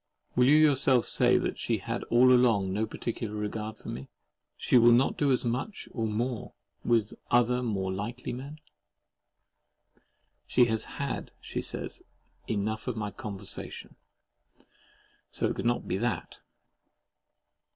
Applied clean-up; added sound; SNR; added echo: none; none; none; none.